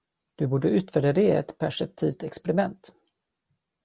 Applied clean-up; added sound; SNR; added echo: none; none; none; none.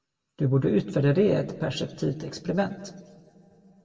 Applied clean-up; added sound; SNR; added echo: none; none; none; reverberation time 1.9 s.